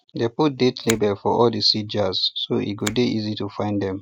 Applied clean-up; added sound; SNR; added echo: neural mask model RNNoise.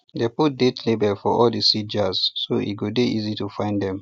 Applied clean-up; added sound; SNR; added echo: none; none; none; none.